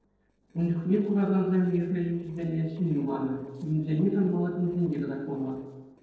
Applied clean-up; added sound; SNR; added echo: neural separator model SepFormer DNS4.